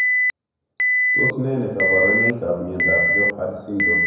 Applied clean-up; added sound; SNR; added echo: none; Alarm; -4 dB; reverberation time 1.0 s.